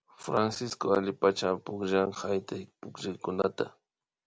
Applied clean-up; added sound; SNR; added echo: none; none; none; none.